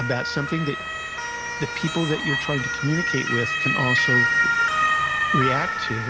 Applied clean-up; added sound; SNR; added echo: none; Motor vehicle (road) / Siren; -3 dB; none.